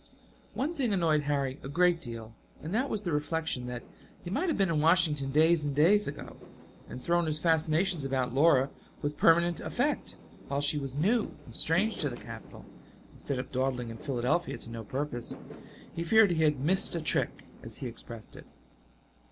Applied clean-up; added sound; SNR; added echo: none; Fireworks; 19 dB; none.